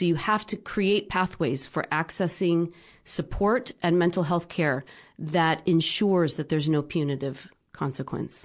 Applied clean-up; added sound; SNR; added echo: none; none; none; none.